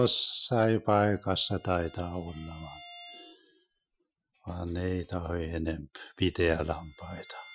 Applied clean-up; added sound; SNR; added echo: classical method Wiener filter.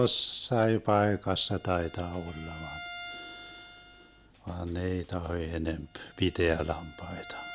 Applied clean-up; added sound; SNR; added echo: none; Bowed string instrument; 17 dB; none.